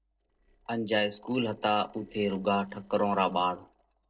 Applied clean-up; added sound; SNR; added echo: neural separator model SepFormer DNS4.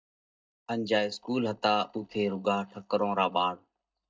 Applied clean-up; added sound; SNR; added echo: neural mask model DeepFilterNet 3.